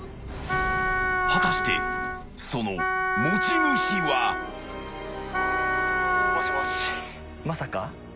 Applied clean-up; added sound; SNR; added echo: none; Wind instrument, woodwind instrument; -5 dB; reverberation time 0.3 s.